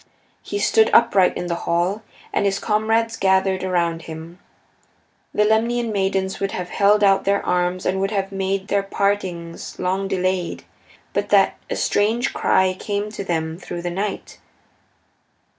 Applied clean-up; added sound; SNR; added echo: none; none; none; none.